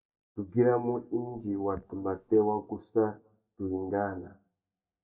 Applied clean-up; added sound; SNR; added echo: neural mask model DeepFilterNet 3.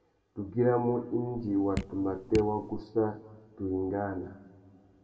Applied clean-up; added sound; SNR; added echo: none; Drip; 8 dB; reverberation time 1.9 s.